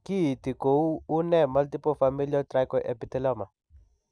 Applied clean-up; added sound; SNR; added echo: none; none; none; none.